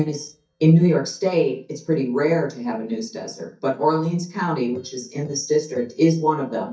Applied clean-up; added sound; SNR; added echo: neural mask model DeepFilterNet 3.